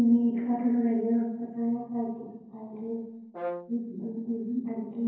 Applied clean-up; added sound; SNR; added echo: neural separator model SepFormer DNS4.